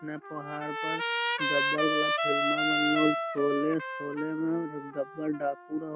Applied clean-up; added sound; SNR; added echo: none; Trumpet; -1 dB; none.